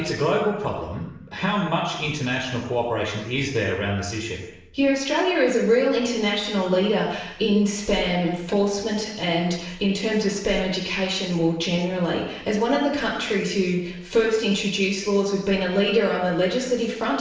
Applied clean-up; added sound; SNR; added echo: none; none; none; reverberation time 0.8 s.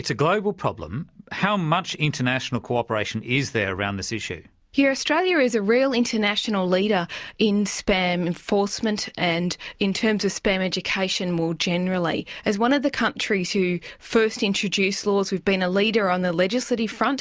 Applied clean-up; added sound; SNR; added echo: none; none; none; none.